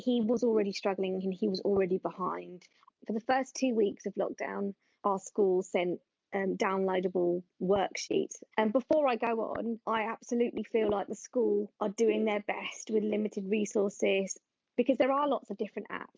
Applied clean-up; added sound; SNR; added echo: none; none; none; none.